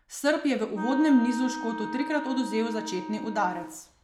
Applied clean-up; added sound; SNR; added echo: none; Wind instrument, woodwind instrument; 9 dB; none.